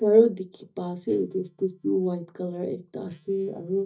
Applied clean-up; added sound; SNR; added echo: neural mask model DeepFilterNet 3.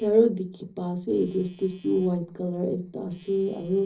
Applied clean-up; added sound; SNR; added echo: neural separator model SepFormer DNS4.